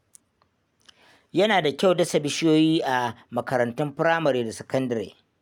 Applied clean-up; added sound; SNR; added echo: none; none; none; none.